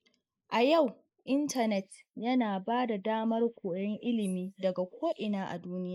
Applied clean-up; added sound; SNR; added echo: neural mask model Resemble Enhance denoiser.